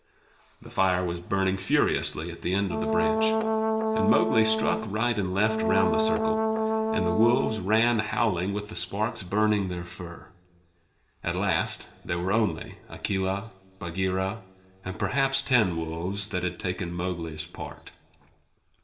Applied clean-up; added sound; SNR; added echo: none; Brass instrument; -2 dB; reverberation time 1.6 s.